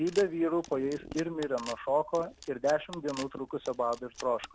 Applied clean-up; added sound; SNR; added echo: none; Camera; 18 dB; none.